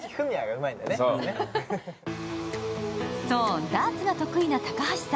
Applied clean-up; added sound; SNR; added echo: none; none; none; none.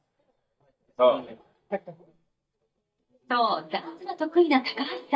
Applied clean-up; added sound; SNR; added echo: neural mask model DeepFilterNet 3.